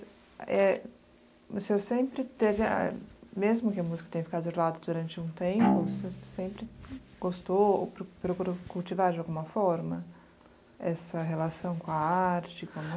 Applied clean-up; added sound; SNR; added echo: none; Bowed string instrument; 4 dB; none.